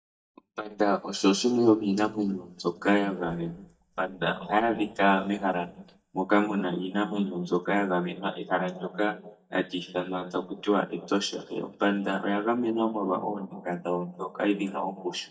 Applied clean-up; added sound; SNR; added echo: neural mask model DeepFilterNet 3.